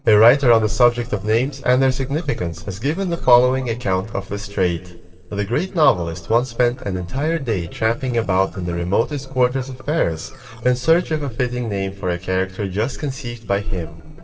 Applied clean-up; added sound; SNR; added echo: neural separator model SepFormer DNS4.